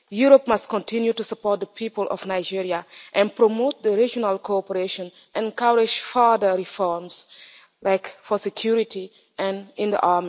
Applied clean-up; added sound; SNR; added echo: none; none; none; none.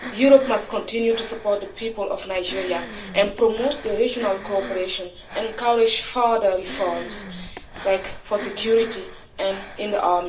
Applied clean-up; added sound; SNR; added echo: none; Breathing; 14 dB; reverberation time 0.3 s.